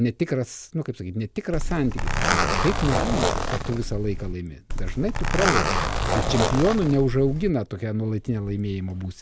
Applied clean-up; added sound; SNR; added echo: none; Zipper (clothing); -2 dB; none.